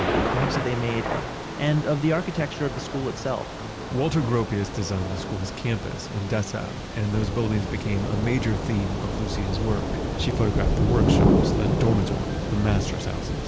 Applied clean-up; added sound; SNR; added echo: none; Thunder / Rain; 0 dB; none.